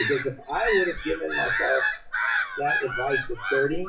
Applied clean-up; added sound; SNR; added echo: classical method WPE with log-MMSE.